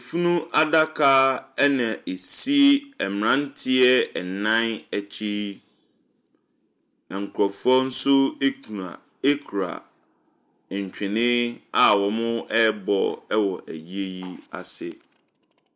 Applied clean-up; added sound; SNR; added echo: none; none; none; none.